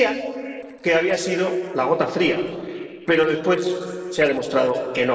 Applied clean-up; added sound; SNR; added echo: neural separator model SepFormer DNS4.